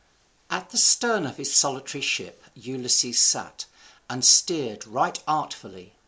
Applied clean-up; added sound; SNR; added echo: none; none; none; none.